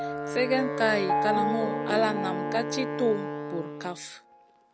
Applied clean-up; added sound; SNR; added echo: none; Piano + Wind instrument, woodwind instrument; 1 dB; none.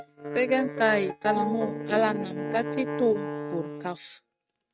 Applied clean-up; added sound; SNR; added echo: neural mask model RNNoise.